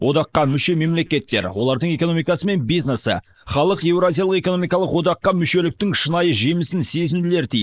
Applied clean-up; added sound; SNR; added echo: neural mask model Resemble Enhance denoiser.